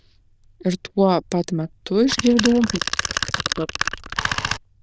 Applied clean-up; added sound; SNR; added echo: neural diffusion model UNIVERSE++.